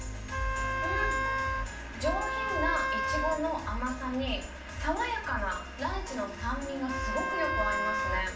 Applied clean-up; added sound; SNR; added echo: none; Wind instrument, woodwind instrument; 0 dB; reverberation time 0.4 s.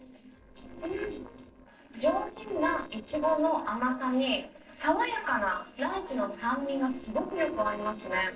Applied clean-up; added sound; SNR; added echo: neural separator model SepFormer DNS4.